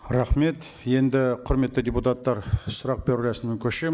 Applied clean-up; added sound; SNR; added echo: neural mask model Resemble Enhance denoiser.